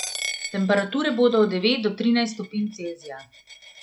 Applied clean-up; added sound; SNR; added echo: none; Coin (dropping); 14 dB; none.